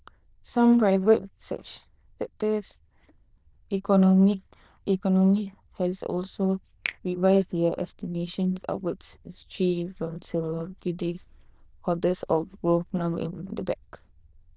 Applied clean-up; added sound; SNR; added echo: neural diffusion model UNIVERSE++.